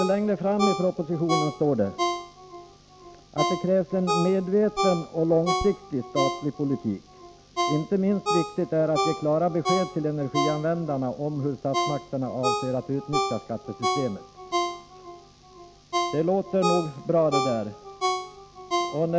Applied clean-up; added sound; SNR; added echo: none; Ringtone; 4 dB; none.